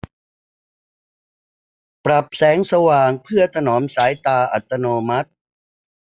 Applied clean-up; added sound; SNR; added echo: classical method log-MMSE.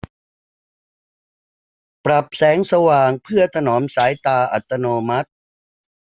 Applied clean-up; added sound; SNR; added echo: none; Tambourine; 5 dB; none.